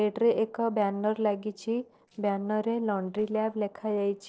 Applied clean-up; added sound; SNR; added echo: neural separator model SepFormer DNS4.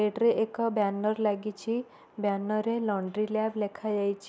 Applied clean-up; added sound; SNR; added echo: none; none; none; none.